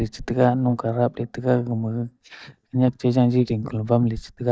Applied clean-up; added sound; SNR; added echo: neural mask model DeepFilterNet 3.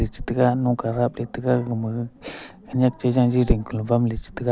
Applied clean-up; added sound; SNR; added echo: none; none; none; none.